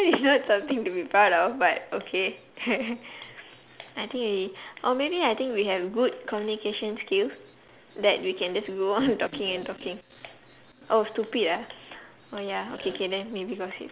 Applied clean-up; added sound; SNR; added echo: none; none; none; none.